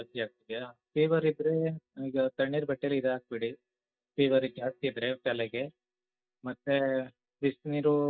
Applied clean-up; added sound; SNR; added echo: neural mask model DeepFilterNet 3.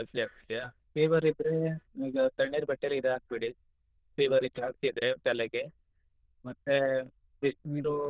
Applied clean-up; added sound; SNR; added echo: neural diffusion model UNIVERSE++.